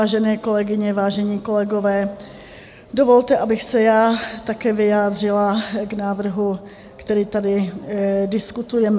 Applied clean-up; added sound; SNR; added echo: none; none; none; none.